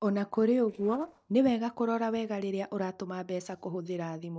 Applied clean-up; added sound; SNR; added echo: neural separator model SepFormer DNS4.